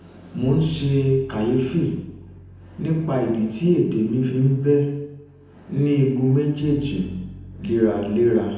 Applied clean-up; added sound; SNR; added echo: none; Bass guitar; 19 dB; reverberation time 0.9 s.